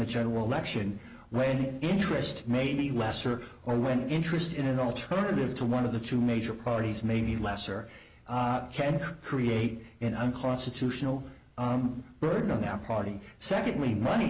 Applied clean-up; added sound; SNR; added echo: none; none; none; none.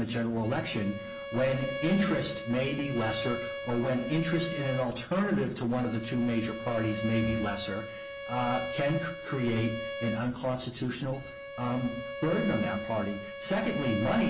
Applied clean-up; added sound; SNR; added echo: none; Bowed string instrument; 8 dB; reverberation time 0.6 s.